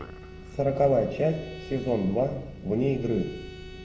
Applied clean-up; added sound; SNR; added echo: none; Bowed string instrument; 19 dB; reverberation time 1.0 s.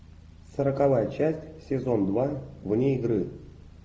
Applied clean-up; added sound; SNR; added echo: none; none; none; none.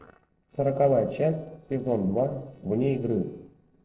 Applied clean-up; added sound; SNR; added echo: neural separator model SepFormer DNS4.